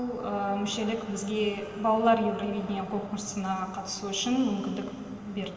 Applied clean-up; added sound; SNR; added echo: none; none; none; reverberation time 2.9 s.